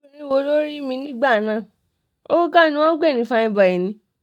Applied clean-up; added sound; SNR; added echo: neural mask model DeepFilterNet 3.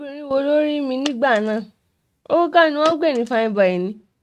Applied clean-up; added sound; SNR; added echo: neural mask model RNNoise.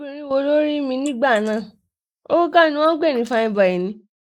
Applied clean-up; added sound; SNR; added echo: neural mask model Resemble Enhance denoiser.